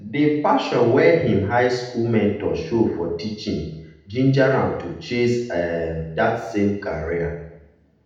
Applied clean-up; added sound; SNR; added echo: none; none; none; reverberation time 0.8 s.